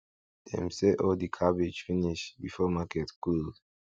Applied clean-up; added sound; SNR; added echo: none; none; none; none.